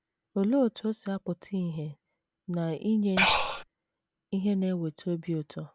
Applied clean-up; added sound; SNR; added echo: none; Breathing; -5 dB; none.